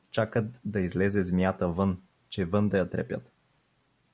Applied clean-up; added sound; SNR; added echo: none; none; none; none.